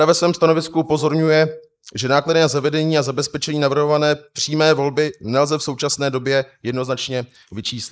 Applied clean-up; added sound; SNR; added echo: neural mask model Resemble Enhance denoiser.